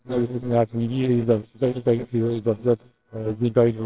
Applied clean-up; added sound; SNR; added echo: neural separator model SepFormer WHAMR!.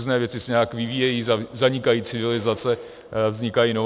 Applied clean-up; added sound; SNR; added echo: none; none; none; none.